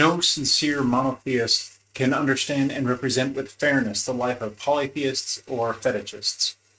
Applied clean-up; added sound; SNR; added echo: neural mask model RNNoise.